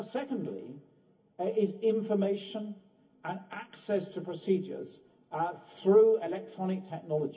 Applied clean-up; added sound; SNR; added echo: none; none; none; reverberation time 0.3 s.